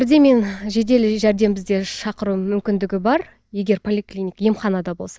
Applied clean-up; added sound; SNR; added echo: neural mask model DeepFilterNet 3.